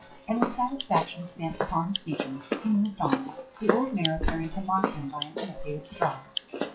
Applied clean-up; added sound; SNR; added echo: classical method WPE with log-MMSE.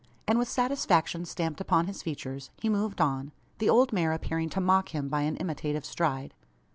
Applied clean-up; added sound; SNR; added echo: none; none; none; none.